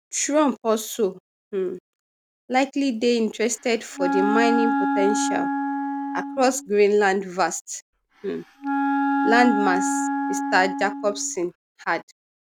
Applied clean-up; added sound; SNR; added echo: none; Wind instrument, woodwind instrument; 1 dB; none.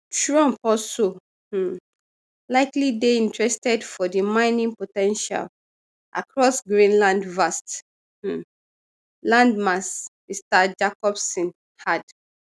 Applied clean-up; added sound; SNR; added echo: none; none; none; none.